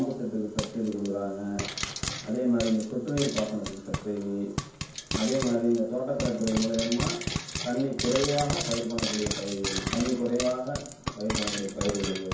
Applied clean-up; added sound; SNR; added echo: none; Frying (food); 5 dB; reverberation time 0.6 s.